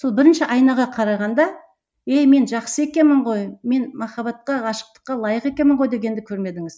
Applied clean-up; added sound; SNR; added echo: none; none; none; none.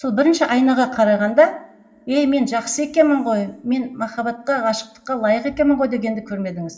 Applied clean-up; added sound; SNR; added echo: none; none; none; reverberation time 0.7 s.